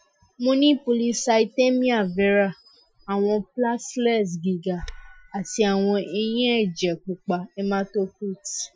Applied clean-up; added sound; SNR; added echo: classical method Wiener filter.